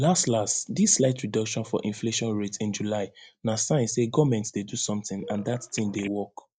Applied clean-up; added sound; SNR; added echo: neural mask model DeepFilterNet 3.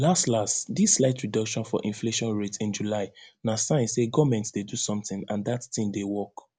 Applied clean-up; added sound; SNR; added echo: none; none; none; none.